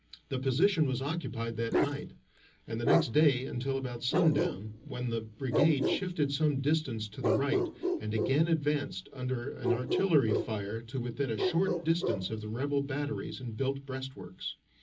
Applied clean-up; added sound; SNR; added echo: none; Bark; 5 dB; reverberation time 0.4 s.